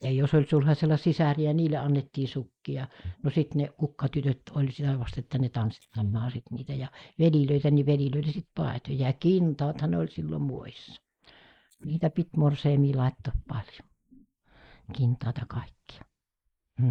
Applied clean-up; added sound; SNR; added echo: neural mask model Resemble Enhance denoiser.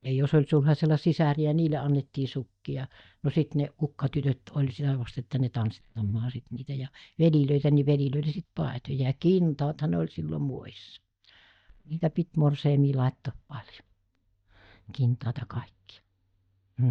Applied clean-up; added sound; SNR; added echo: neural mask model DeepFilterNet 3.